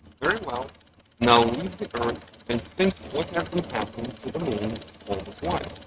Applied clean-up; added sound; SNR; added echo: neural mask model RNNoise.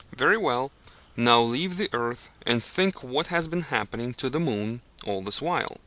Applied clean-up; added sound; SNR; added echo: none; none; none; none.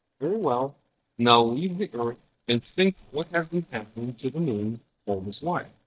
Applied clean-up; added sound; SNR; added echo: neural mask model DeepFilterNet 3.